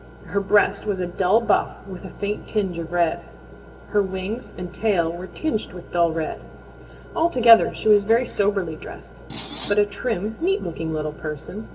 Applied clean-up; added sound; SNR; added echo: none; Screech; 10 dB; reverberation time 1.2 s.